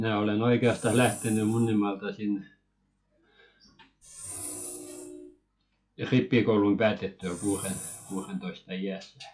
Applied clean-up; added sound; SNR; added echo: classical method log-MMSE.